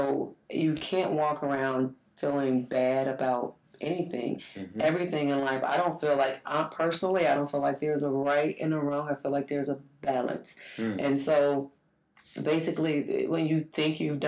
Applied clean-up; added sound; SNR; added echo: none; none; none; none.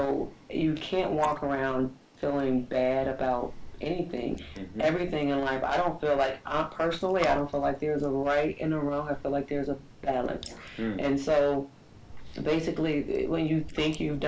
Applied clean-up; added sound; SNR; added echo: neural mask model Resemble Enhance denoiser.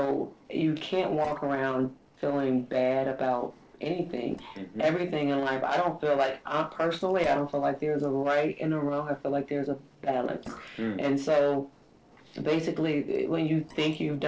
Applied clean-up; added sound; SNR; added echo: neural separator model SepFormer DNS4.